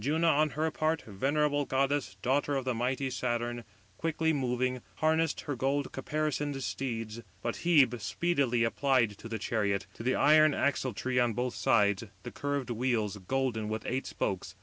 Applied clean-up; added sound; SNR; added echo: none; none; none; none.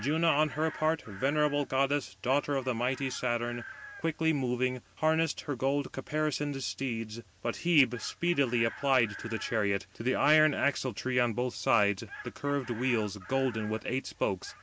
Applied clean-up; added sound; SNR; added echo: none; Chicken, rooster; 19 dB; none.